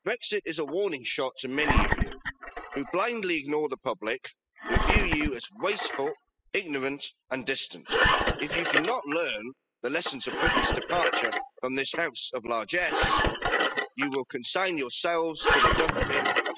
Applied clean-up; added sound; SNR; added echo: classical method spectral subtraction.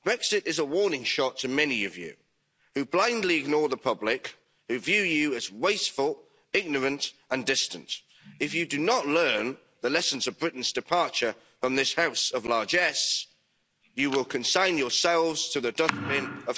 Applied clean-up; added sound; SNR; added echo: none; none; none; none.